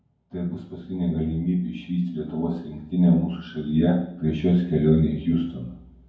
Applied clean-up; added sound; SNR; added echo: none; none; none; reverberation time 0.9 s.